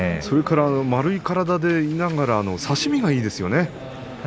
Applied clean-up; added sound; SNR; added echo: none; none; none; none.